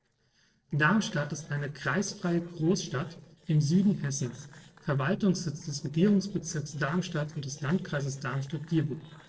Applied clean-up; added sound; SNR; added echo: neural separator model SepFormer DNS4.